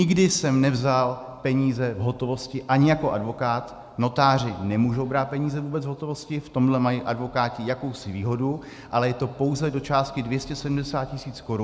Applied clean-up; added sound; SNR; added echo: none; none; none; none.